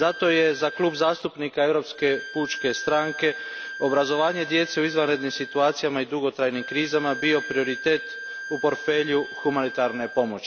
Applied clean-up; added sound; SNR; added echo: none; Bowed string instrument; 12 dB; none.